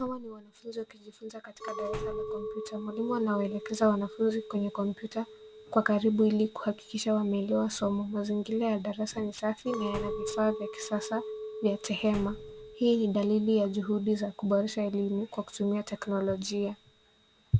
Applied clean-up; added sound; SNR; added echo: none; Slam + Chink, clink; 12 dB; none.